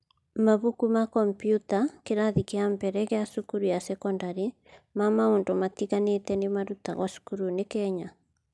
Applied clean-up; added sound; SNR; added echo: none; none; none; none.